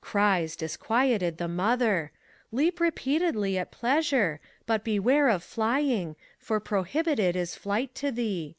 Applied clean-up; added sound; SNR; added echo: none; none; none; none.